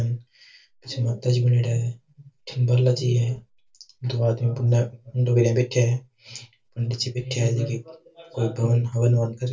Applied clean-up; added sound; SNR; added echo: none; none; none; reverberation time 0.2 s.